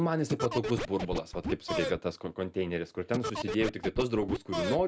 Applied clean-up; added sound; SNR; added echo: none; Scratching (performance technique); 4 dB; none.